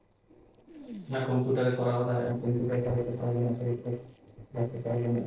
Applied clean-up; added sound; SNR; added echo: neural separator model SepFormer DNS4.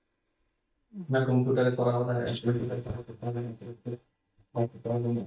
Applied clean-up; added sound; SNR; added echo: neural mask model DeepFilterNet 3.